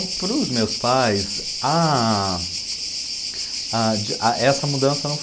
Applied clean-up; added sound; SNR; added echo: none; Cricket; 5 dB; none.